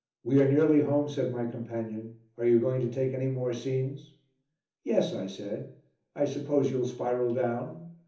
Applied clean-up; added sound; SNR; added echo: none; none; none; reverberation time 0.7 s.